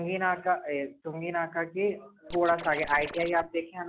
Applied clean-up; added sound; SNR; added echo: none; Scratching (performance technique); 12 dB; none.